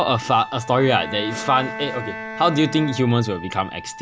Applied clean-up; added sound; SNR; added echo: none; Bowed string instrument + Trumpet; 12 dB; none.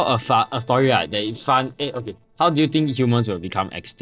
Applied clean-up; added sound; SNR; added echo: neural separator model SepFormer DNS4.